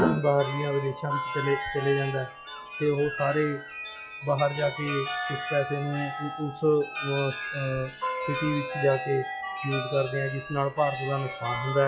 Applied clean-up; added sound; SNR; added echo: classical method log-MMSE.